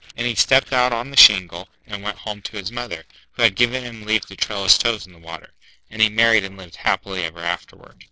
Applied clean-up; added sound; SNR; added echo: neural separator model SepFormer DNS4.